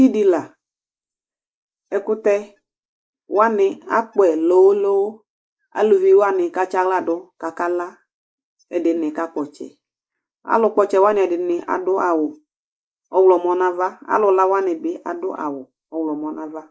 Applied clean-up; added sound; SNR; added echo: neural mask model Resemble Enhance denoiser.